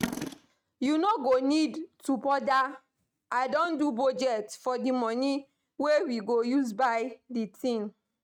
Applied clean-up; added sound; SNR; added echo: neural mask model RNNoise.